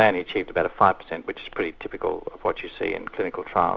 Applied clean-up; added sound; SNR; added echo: none; none; none; none.